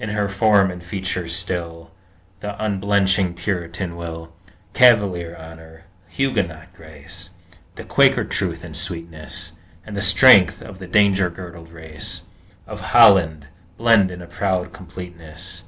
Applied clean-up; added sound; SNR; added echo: none; none; none; none.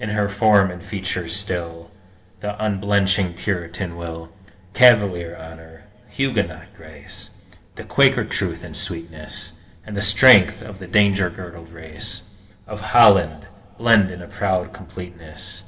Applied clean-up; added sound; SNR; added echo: none; none; none; reverberation time 1.9 s.